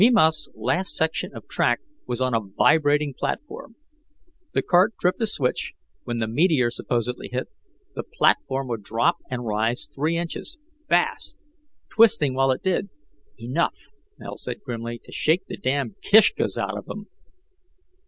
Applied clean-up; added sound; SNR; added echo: none; none; none; none.